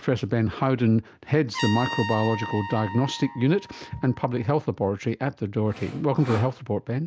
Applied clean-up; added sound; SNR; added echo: none; Trumpet + Sawing; 13 dB; none.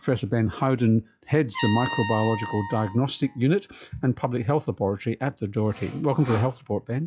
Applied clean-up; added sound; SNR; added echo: classical method log-MMSE.